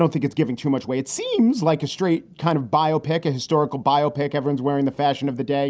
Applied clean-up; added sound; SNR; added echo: none; none; none; none.